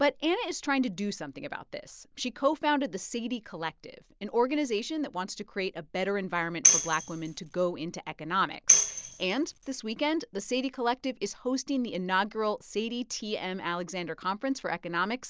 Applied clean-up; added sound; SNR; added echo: none; Tambourine; -3 dB; none.